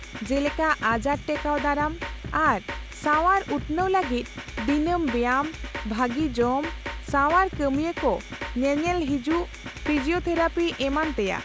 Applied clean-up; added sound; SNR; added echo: none; Drum kit; 9 dB; none.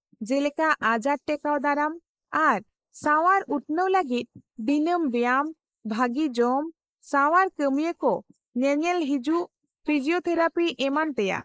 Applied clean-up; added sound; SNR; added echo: neural mask model Resemble Enhance denoiser.